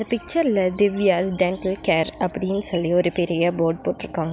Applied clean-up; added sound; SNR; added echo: none; none; none; none.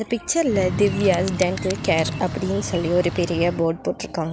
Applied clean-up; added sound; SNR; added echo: none; Bird; 7 dB; none.